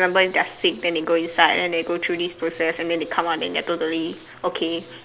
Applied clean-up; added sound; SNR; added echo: none; none; none; none.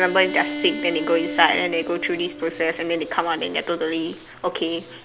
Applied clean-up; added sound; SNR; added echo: none; Bowed string instrument; 11 dB; none.